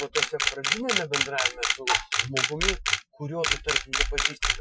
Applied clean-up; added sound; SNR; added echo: classical method Wiener filter.